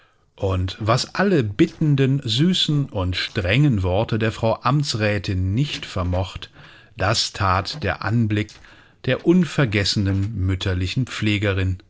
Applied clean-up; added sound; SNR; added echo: neural separator model SepFormer DNS4.